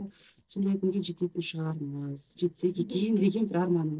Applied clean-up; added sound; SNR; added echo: neural separator model SepFormer DNS4.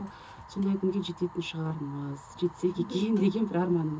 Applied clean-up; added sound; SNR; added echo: none; Fire; 19 dB; reverberation time 0.2 s.